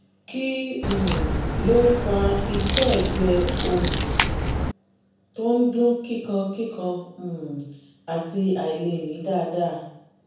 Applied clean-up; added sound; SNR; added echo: none; Crack; -1 dB; reverberation time 0.7 s.